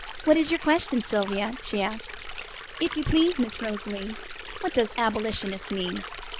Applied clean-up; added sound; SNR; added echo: none; Stream; 11 dB; none.